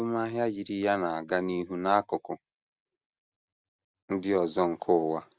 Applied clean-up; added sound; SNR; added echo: none; none; none; none.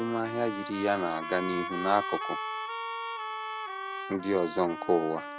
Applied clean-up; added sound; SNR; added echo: none; Trumpet + Bowed string instrument; 6 dB; none.